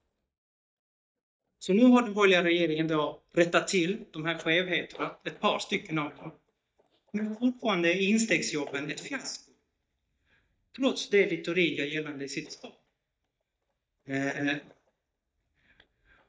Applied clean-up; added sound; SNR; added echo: neural mask model DeepFilterNet 3.